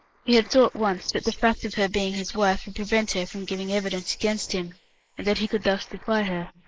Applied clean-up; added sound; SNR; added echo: neural mask model Resemble Enhance denoiser.